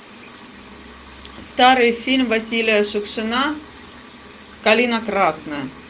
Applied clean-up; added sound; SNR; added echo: none; none; none; none.